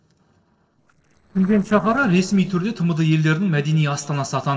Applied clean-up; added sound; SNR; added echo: neural separator model SepFormer DNS4.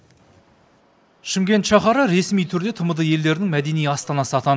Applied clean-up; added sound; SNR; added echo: none; none; none; none.